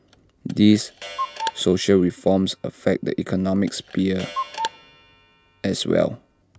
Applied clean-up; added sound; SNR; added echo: none; Clock; 13 dB; none.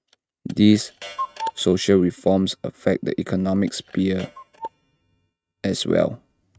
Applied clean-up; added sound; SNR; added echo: neural mask model RNNoise.